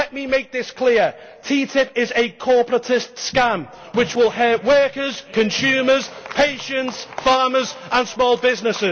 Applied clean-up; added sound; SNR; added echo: none; none; none; none.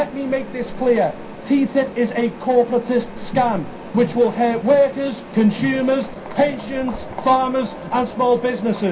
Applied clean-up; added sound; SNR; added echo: none; Mechanisms; 14 dB; reverberation time 0.3 s.